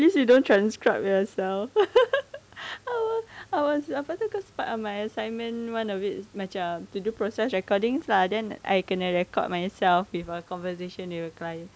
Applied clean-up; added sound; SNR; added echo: none; none; none; none.